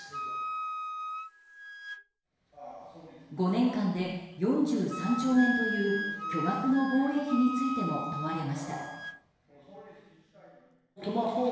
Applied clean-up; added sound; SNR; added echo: none; Wind instrument, woodwind instrument; 8 dB; reverberation time 0.9 s.